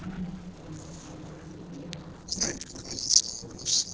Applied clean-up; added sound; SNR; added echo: neural separator model SepFormer DNS4.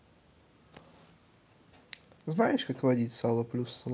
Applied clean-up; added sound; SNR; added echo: none; none; none; none.